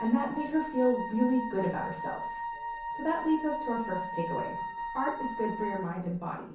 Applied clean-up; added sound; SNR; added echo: none; Wind instrument, woodwind instrument; 6 dB; reverberation time 0.6 s.